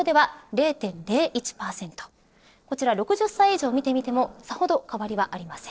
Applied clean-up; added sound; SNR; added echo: neural separator model SepFormer DNS4.